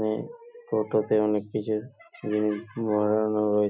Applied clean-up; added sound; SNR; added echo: none; none; none; none.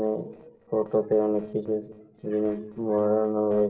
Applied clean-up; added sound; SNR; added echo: neural separator model SepFormer DNS4.